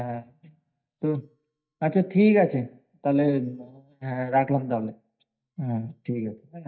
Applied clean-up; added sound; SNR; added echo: neural mask model DeepFilterNet 3.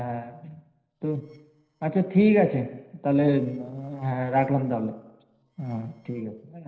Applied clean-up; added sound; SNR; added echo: neural separator model SepFormer DNS4.